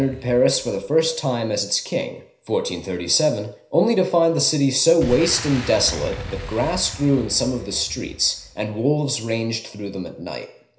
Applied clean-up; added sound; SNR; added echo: none; Boom; 16 dB; reverberation time 0.5 s.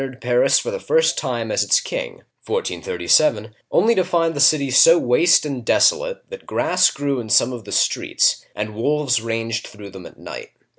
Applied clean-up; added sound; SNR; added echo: none; none; none; none.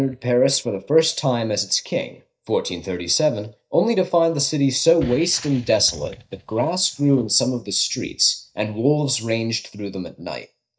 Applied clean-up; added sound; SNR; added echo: neural mask model DeepFilterNet 3.